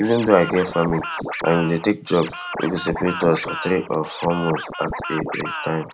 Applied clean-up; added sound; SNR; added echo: none; Scratching (performance technique); 8 dB; none.